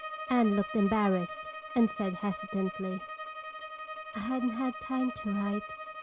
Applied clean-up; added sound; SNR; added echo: none; Bowed string instrument; 9 dB; none.